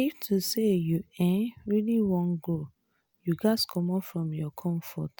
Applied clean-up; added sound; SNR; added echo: none; none; none; none.